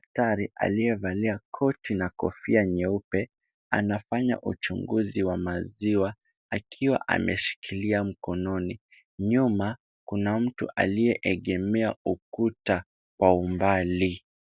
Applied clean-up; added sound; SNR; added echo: none; none; none; none.